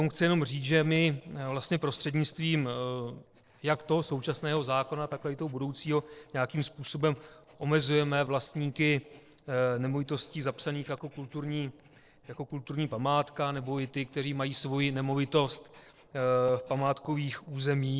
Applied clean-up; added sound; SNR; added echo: neural separator model SepFormer DNS4.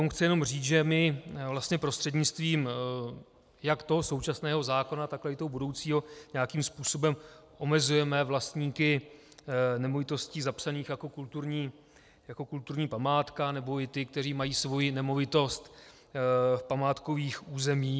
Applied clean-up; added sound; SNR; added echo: none; none; none; none.